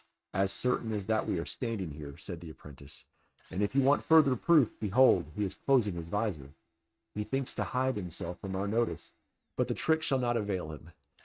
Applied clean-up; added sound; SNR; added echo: neural mask model RNNoise.